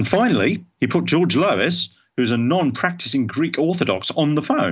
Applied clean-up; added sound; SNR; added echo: none; none; none; none.